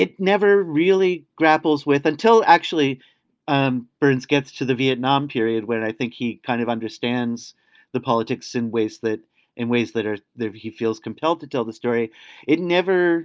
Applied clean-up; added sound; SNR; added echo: none; none; none; none.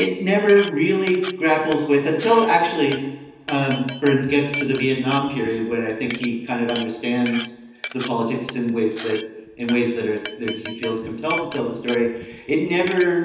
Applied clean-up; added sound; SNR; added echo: none; Glass; 12 dB; reverberation time 0.9 s.